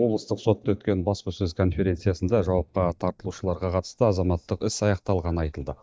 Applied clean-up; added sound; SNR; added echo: neural mask model DeepFilterNet 3.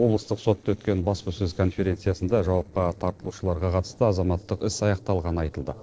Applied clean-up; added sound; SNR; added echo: neural separator model SepFormer DNS4.